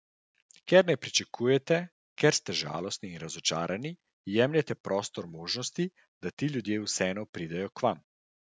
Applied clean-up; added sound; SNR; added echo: none; none; none; none.